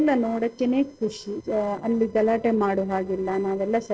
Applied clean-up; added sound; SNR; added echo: neural separator model SepFormer DNS4.